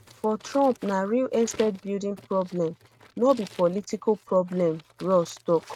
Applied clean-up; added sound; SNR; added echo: neural mask model RNNoise.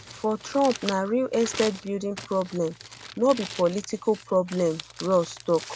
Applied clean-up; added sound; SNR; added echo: none; Crumpling, crinkling; 14 dB; none.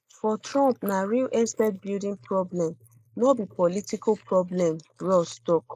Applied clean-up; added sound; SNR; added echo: neural mask model Resemble Enhance denoiser.